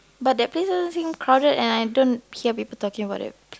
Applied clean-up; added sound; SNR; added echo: none; none; none; none.